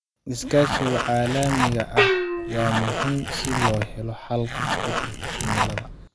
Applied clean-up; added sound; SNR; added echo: none; Zipper (clothing) + Gong; 0 dB; none.